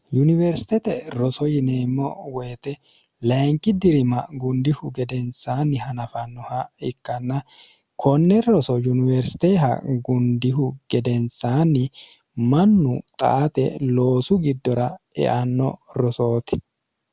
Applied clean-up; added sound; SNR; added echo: none; none; none; none.